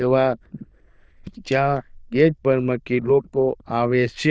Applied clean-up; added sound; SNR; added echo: neural diffusion model UNIVERSE++.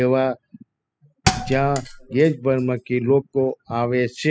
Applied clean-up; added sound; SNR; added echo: classical method spectral subtraction.